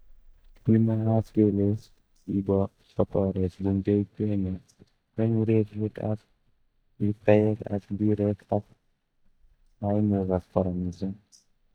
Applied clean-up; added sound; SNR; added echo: neural mask model DeepFilterNet 3.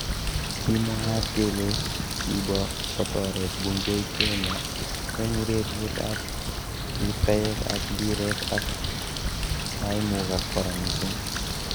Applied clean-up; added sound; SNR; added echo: none; Bird; 0 dB; none.